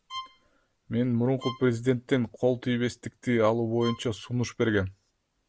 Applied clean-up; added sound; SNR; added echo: none; Bowed string instrument; 17 dB; none.